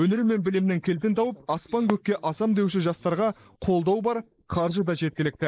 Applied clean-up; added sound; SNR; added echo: neural mask model Resemble Enhance denoiser.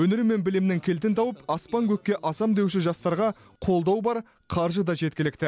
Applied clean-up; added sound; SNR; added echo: none; none; none; none.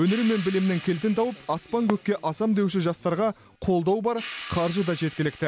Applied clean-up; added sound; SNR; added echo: none; Fireworks + Hi-hat; 16 dB; none.